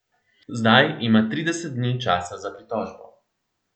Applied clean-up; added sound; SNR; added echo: none; none; none; none.